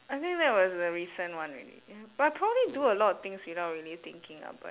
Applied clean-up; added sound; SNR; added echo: none; none; none; none.